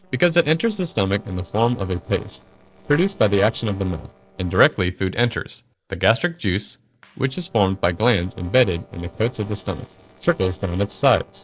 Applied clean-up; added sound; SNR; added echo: neural separator model SepFormer DNS4.